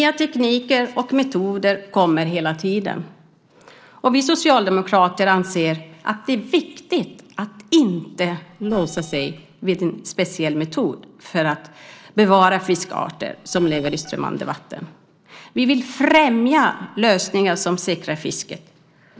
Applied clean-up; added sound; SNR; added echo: neural separator model SepFormer DNS4.